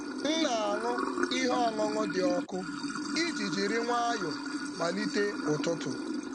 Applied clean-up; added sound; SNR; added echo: none; Sink (filling or washing) / Water; 2 dB; none.